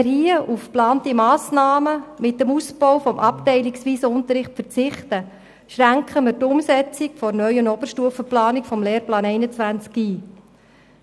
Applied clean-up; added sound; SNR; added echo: none; none; none; none.